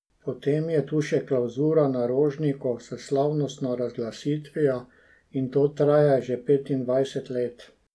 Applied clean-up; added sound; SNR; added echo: none; none; none; none.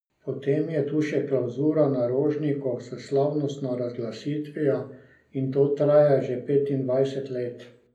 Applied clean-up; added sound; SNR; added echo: none; none; none; reverberation time 0.5 s.